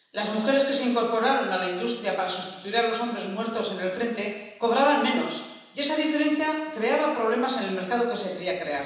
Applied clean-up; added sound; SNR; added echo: none; none; none; reverberation time 1.1 s.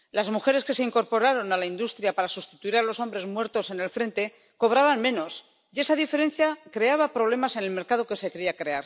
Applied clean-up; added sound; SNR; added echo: none; none; none; none.